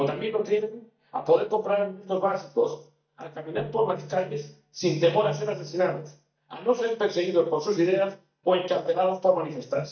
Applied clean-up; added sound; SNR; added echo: neural mask model DeepFilterNet 3.